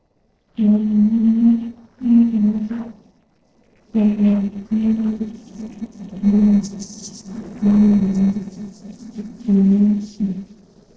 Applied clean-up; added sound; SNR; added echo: neural separator model SepFormer DNS4.